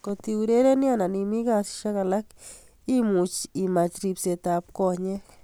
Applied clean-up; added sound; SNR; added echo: none; none; none; none.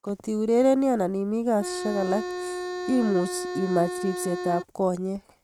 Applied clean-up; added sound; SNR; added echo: neural mask model RNNoise.